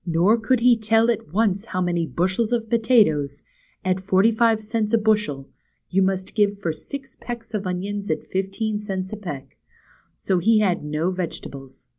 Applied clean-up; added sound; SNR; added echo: none; none; none; none.